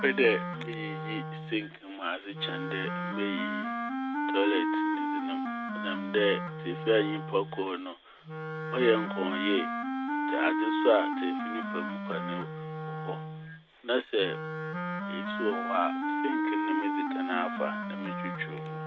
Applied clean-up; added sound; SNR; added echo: none; Wind instrument, woodwind instrument; 1 dB; none.